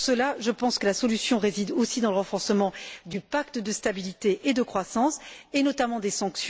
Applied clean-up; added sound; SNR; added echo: none; none; none; none.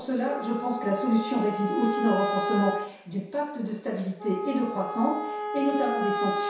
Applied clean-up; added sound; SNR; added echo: none; Wind instrument, woodwind instrument; 4 dB; reverberation time 0.7 s.